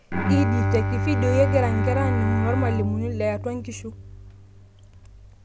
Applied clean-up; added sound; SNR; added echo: none; Bowed string instrument; -2 dB; none.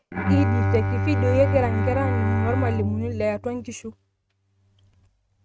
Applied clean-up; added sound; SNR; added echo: neural mask model RNNoise.